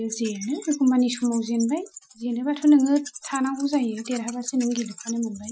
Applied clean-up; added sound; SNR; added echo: classical method Wiener filter.